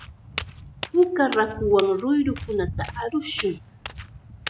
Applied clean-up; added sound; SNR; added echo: none; Walk, footsteps; 10 dB; none.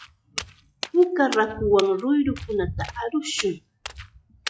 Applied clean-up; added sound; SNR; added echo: classical method log-MMSE.